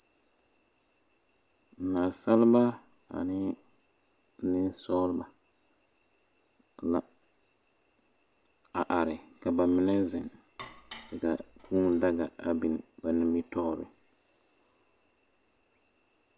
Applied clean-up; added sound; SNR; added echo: none; Dishes, pots, and pans; 19 dB; none.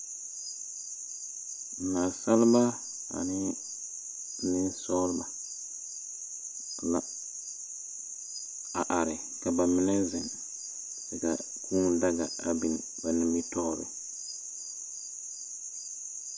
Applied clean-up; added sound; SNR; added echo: none; none; none; none.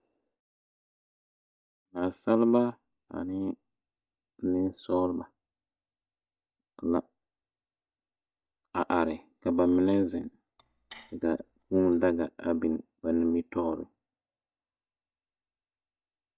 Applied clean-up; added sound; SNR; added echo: neural mask model DeepFilterNet 3.